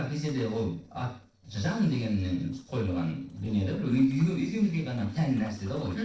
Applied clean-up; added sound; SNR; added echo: neural separator model SepFormer DNS4.